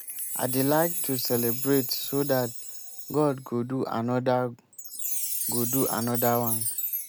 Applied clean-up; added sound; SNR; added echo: none; Chime; 4 dB; none.